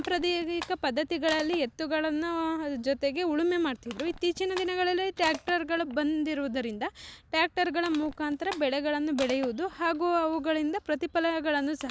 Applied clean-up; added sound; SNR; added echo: none; Crushing; 18 dB; none.